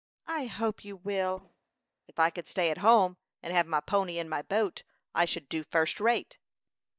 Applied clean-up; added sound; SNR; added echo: neural mask model DeepFilterNet 3.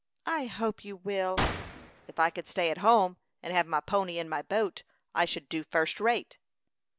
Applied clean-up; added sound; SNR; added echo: none; Gunshot, gunfire; 8 dB; none.